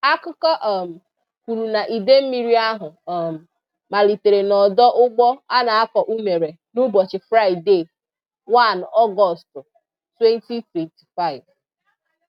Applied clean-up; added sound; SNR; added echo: none; none; none; none.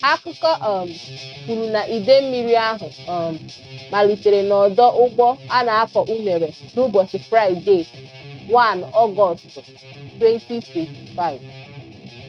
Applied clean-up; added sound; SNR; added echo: neural mask model RNNoise.